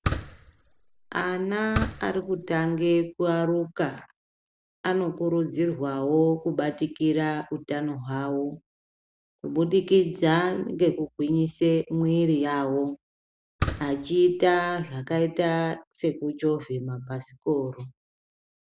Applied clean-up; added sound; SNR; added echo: none; Fireworks; 8 dB; none.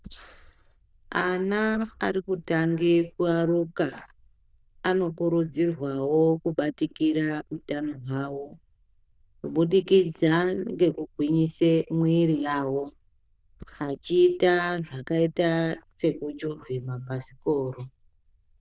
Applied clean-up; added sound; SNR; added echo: neural diffusion model UNIVERSE++.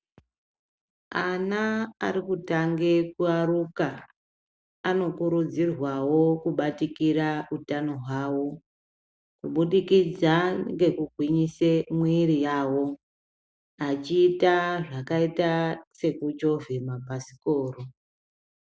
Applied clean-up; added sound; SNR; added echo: none; none; none; none.